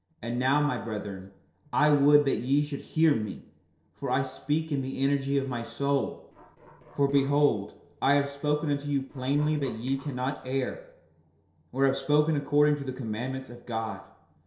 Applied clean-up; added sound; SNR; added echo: neural separator model SepFormer DNS4.